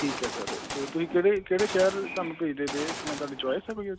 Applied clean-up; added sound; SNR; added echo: none; Gunshot, gunfire; 9 dB; none.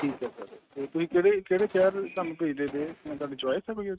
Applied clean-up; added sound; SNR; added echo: neural mask model RNNoise.